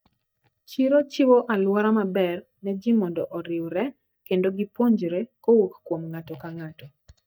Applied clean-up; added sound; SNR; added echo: neural mask model DeepFilterNet 3.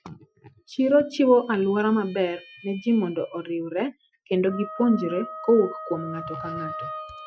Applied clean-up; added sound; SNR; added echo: classical method Wiener filter.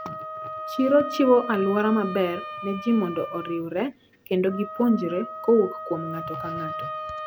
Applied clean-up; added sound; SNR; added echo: none; Wind instrument, woodwind instrument; 10 dB; none.